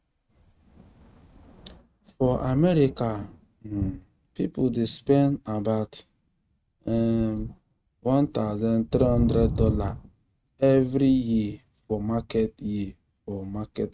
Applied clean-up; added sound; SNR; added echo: neural mask model RNNoise.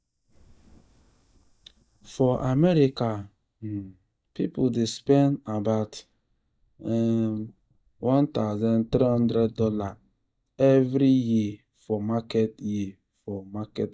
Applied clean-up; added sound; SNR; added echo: neural mask model DeepFilterNet 3.